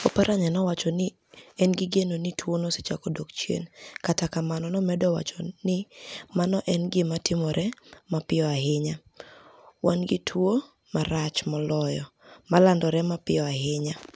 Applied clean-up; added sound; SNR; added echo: none; none; none; none.